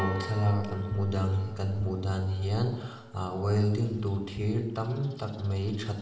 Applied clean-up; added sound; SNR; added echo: none; Church bell; 17 dB; reverberation time 1.2 s.